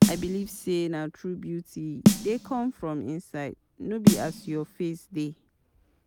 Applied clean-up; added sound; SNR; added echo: none; Snare drum; -4 dB; none.